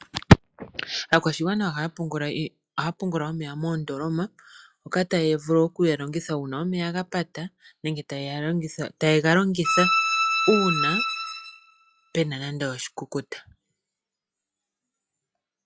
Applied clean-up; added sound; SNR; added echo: classical method log-MMSE.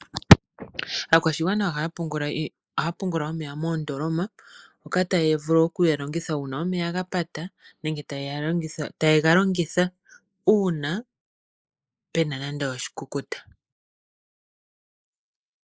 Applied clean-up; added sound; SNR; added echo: neural mask model Resemble Enhance denoiser.